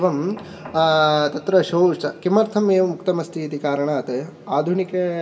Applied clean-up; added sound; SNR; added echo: none; none; none; reverberation time 1.4 s.